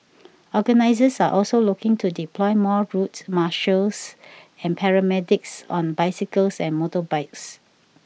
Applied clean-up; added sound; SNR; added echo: none; none; none; none.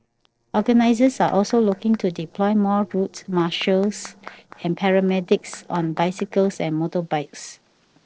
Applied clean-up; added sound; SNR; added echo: neural separator model SepFormer DNS4.